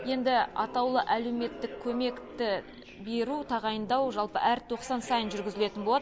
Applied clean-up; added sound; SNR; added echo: none; none; none; none.